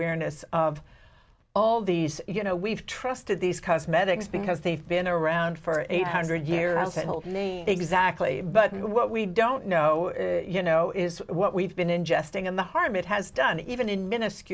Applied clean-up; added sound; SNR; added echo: none; none; none; none.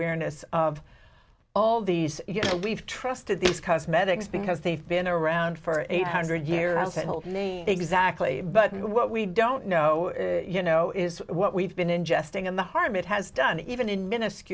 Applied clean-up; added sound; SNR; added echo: none; Walk, footsteps; 8 dB; none.